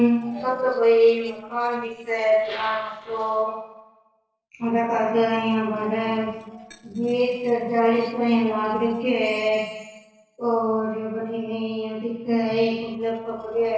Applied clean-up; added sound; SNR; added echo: neural separator model SepFormer DNS4.